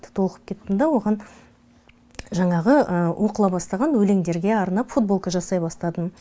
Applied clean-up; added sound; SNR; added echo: none; none; none; none.